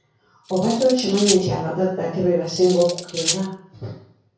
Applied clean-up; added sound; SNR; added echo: none; Cutlery, silverware; 8 dB; reverberation time 0.6 s.